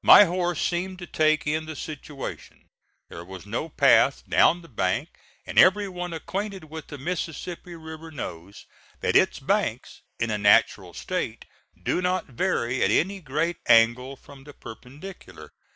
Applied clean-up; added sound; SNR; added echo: none; none; none; none.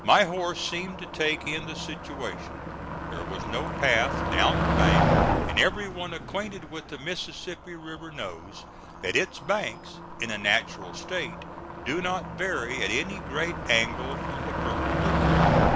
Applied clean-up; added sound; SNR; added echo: none; Motor vehicle (road); -1 dB; none.